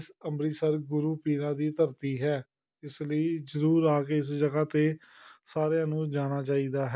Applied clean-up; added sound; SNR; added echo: none; none; none; none.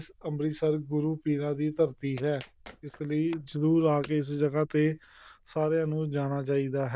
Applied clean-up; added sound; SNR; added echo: neural diffusion model UNIVERSE++.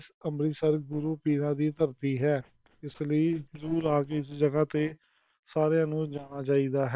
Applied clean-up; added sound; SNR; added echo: neural separator model SepFormer WHAM!.